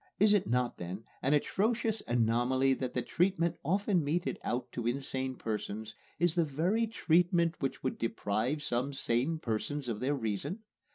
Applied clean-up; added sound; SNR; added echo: none; none; none; none.